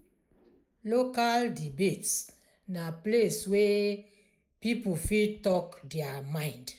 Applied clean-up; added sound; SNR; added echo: neural mask model Resemble Enhance denoiser.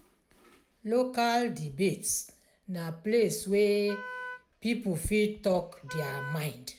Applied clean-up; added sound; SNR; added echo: none; Wind instrument, woodwind instrument; 14 dB; none.